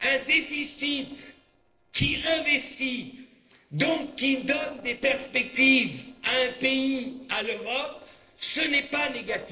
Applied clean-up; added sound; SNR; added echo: neural separator model SepFormer DNS4.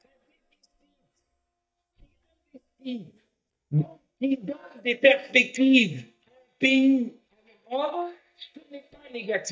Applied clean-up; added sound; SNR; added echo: neural mask model DeepFilterNet 3.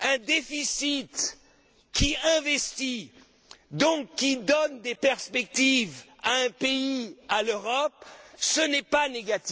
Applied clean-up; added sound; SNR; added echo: none; none; none; none.